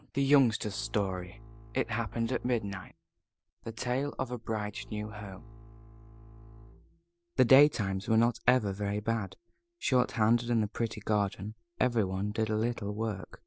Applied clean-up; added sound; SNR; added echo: none; Bowed string instrument; 20 dB; none.